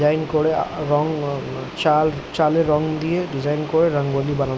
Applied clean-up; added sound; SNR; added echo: none; none; none; none.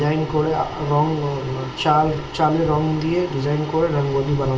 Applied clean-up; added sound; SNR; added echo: none; none; none; reverberation time 0.4 s.